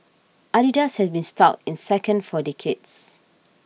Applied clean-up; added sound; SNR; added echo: none; none; none; none.